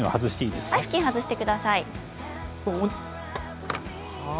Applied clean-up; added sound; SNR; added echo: none; none; none; none.